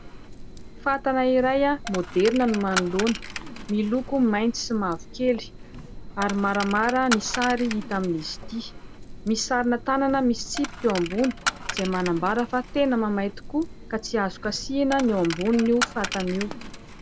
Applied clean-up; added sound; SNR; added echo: none; Coin (dropping); 10 dB; none.